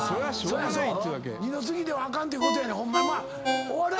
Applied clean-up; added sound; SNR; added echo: none; Ringtone; 4 dB; none.